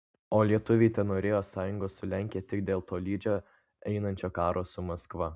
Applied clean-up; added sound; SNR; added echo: none; none; none; none.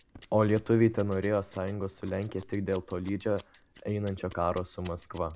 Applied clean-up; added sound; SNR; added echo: none; Scissors; 20 dB; none.